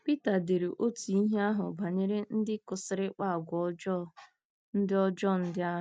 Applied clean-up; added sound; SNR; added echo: none; none; none; none.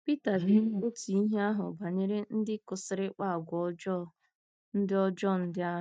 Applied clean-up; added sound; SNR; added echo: neural mask model DeepFilterNet 3.